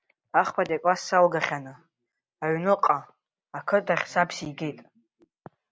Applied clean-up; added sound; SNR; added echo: none; none; none; none.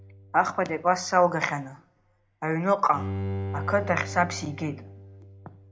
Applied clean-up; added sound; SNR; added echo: none; Bowed string instrument; 10 dB; reverberation time 0.3 s.